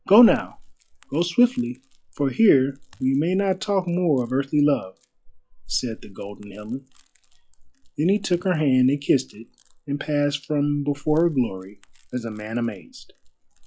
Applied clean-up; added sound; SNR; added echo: classical method log-MMSE.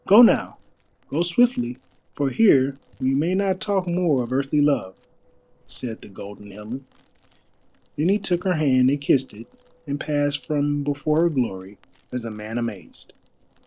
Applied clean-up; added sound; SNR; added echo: neural separator model SepFormer DNS4.